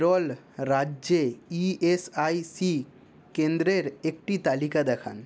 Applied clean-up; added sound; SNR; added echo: none; none; none; none.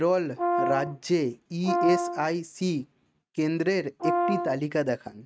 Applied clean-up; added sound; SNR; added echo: neural mask model RNNoise.